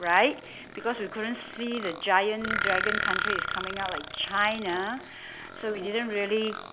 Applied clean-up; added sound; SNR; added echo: none; Burping, eructation; 5 dB; none.